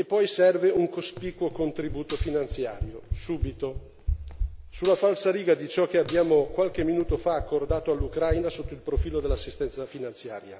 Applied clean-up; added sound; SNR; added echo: none; Cutlery, silverware + Run; 7 dB; none.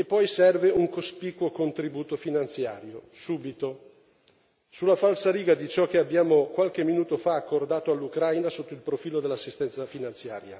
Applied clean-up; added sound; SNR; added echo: none; none; none; none.